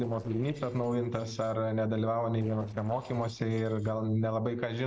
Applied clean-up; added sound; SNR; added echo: neural separator model SepFormer DNS4.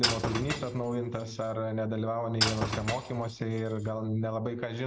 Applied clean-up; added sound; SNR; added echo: none; Shatter / Crushing; 5 dB; none.